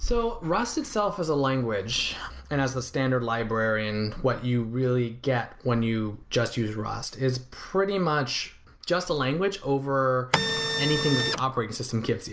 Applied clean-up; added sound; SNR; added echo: none; Printer; 0 dB; none.